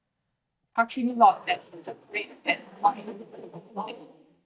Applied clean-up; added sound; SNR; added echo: neural mask model DeepFilterNet 3.